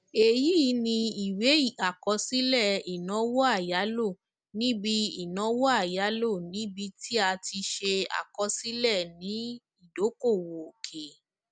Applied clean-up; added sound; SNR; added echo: none; none; none; none.